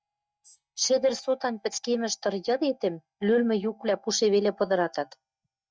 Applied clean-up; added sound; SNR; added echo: neural mask model DeepFilterNet 3.